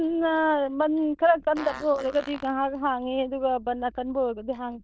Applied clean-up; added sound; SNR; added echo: neural diffusion model UNIVERSE++.